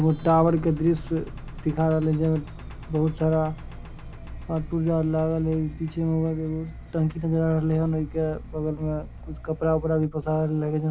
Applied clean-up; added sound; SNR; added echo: none; Engine; 13 dB; none.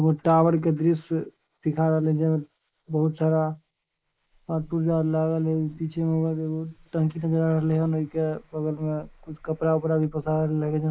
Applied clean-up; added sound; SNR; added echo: neural mask model Resemble Enhance denoiser.